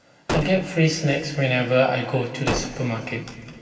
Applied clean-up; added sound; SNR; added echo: none; Gunshot, gunfire; 8 dB; reverberation time 2.5 s.